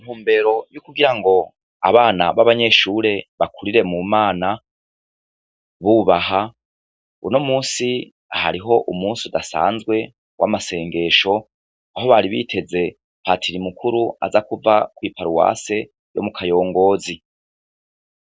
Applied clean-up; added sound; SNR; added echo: none; none; none; none.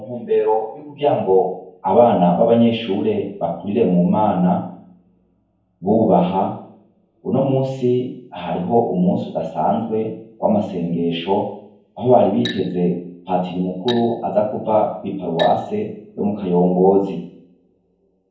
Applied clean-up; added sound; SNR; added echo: none; Glass; 18 dB; reverberation time 0.9 s.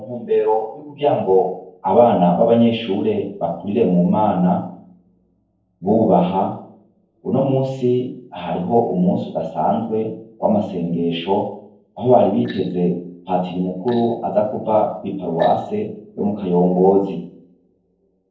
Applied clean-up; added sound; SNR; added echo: neural separator model SepFormer DNS4.